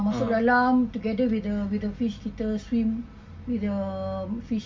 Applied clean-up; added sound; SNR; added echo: none; none; none; reverberation time 0.2 s.